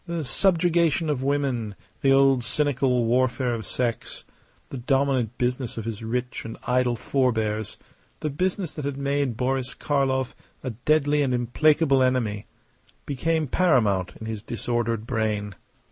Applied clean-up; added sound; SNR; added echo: none; none; none; none.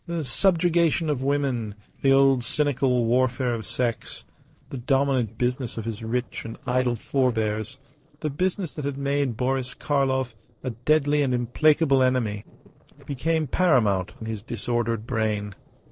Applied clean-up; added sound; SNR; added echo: neural separator model SepFormer DNS4.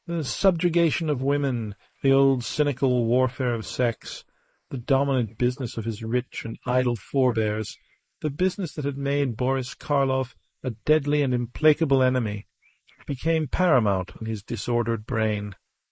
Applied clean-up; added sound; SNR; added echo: neural mask model Resemble Enhance denoiser.